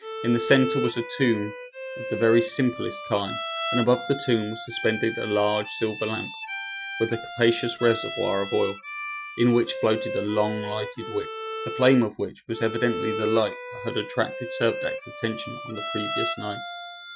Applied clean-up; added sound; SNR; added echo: classical method Wiener filter.